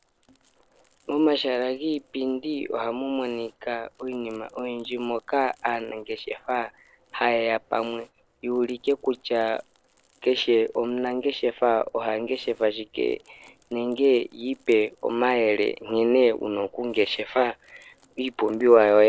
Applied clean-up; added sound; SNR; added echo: neural separator model SepFormer DNS4.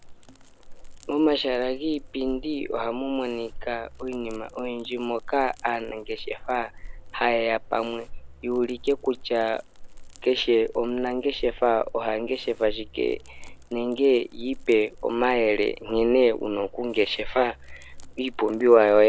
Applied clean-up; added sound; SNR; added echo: none; Crackle; 15 dB; none.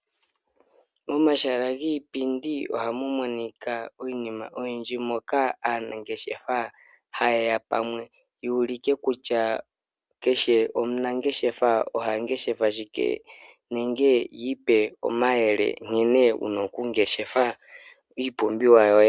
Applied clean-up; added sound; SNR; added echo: none; none; none; none.